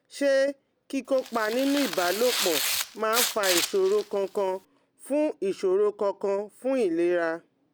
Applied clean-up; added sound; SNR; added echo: none; Tearing; 4 dB; none.